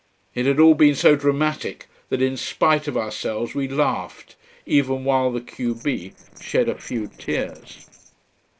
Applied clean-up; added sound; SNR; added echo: neural separator model SepFormer DNS4.